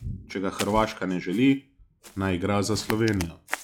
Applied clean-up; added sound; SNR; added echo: classical method log-MMSE.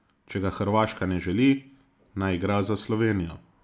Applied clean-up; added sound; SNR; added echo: none; none; none; none.